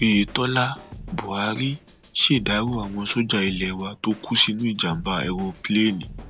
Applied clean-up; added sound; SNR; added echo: none; Drum kit; 17 dB; none.